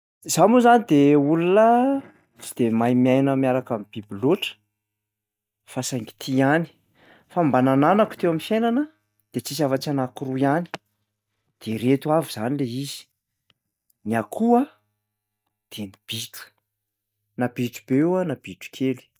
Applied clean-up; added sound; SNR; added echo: neural mask model DeepFilterNet 3.